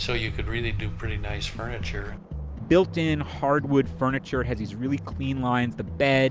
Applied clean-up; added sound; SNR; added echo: none; none; none; none.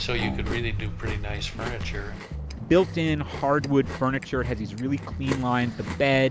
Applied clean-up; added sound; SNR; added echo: none; Chewing, mastication + Bowed string instrument; 13 dB; none.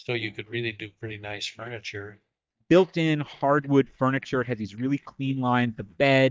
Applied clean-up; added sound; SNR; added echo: neural mask model DeepFilterNet 3.